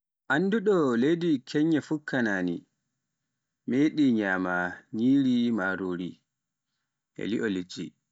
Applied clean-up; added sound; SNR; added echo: none; none; none; none.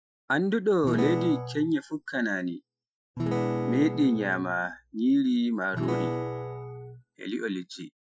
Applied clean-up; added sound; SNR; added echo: classical method Wiener filter.